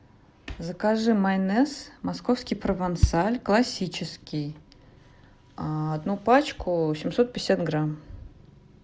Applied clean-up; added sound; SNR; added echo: none; Bass drum; 4 dB; none.